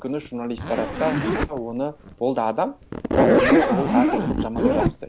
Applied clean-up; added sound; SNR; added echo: none; Zipper (clothing); -4 dB; none.